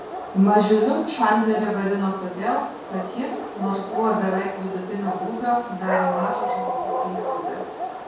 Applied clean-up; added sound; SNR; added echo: none; Dog; 6 dB; reverberation time 0.6 s.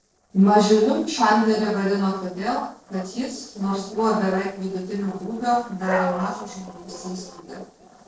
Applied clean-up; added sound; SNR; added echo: neural separator model SepFormer DNS4.